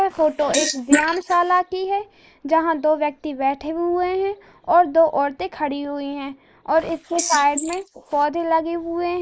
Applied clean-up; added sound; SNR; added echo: neural mask model Resemble Enhance denoiser.